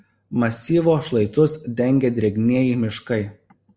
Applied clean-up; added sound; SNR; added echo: none; none; none; none.